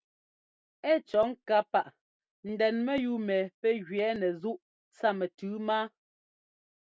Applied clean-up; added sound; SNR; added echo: none; none; none; none.